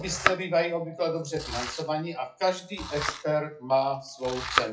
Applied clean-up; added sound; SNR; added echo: classical method WPE with log-MMSE.